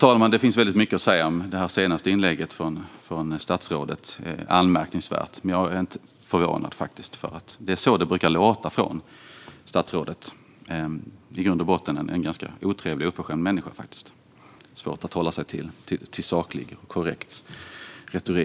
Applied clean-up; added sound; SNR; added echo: none; none; none; none.